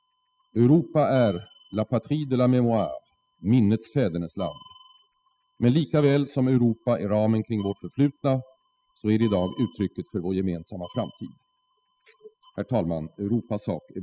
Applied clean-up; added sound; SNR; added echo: classical method spectral subtraction.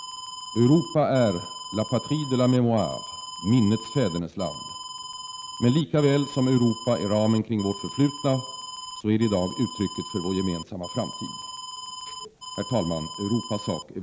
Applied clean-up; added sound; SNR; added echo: none; Alarm; 12 dB; none.